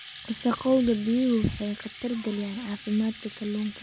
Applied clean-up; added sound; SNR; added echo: none; Rattle (instrument); 13 dB; none.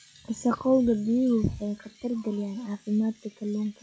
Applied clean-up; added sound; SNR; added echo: classical method log-MMSE.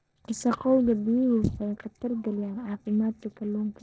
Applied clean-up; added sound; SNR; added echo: neural separator model SepFormer DNS4.